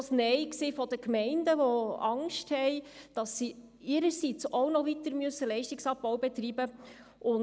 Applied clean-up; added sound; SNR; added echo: none; none; none; none.